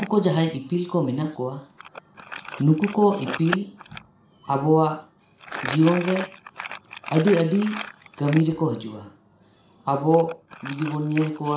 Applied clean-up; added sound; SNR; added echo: none; Crumpling, crinkling; 13 dB; reverberation time 0.4 s.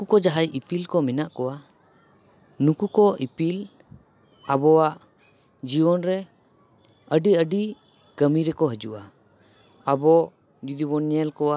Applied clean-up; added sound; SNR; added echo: none; none; none; none.